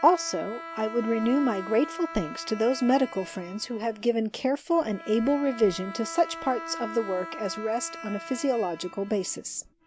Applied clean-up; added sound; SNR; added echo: none; Bowed string instrument; 13 dB; none.